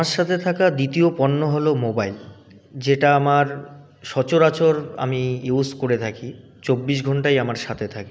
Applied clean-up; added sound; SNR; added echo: none; none; none; none.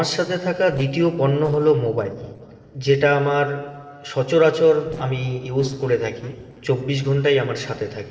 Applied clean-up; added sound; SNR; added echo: neural separator model SepFormer DNS4.